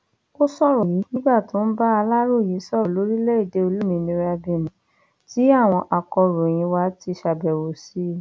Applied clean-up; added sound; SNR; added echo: none; none; none; none.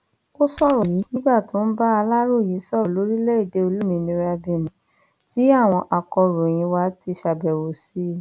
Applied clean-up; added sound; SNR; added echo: none; Splash, splatter; 19 dB; none.